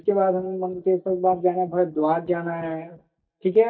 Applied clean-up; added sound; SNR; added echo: neural mask model DeepFilterNet 3.